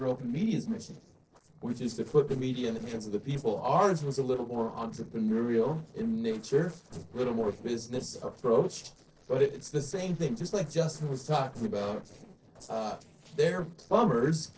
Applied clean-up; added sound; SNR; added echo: neural separator model SepFormer DNS4.